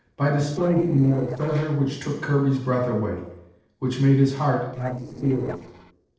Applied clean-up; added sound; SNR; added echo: neural separator model SepFormer DNS4.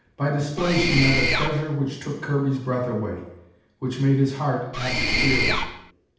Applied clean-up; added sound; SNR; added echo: none; Mechanisms; -1 dB; reverberation time 0.8 s.